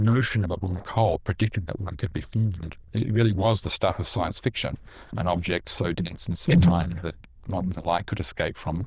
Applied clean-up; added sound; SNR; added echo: neural diffusion model UNIVERSE++.